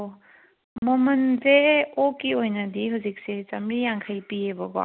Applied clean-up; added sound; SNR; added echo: none; none; none; none.